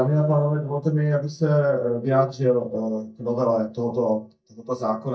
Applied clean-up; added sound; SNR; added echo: neural mask model DeepFilterNet 3.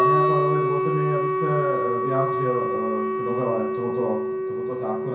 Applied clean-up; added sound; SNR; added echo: none; Wind instrument, woodwind instrument; -4 dB; reverberation time 0.5 s.